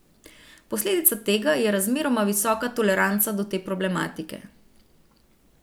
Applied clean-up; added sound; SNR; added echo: none; none; none; none.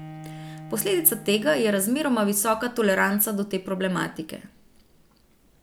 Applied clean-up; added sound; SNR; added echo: none; Bowed string instrument; 20 dB; none.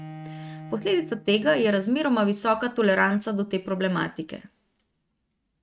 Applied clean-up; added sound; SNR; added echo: neural mask model RNNoise.